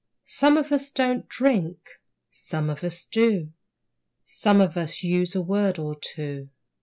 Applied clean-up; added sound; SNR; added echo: none; none; none; none.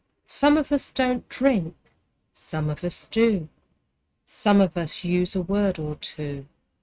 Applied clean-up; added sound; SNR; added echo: neural mask model RNNoise.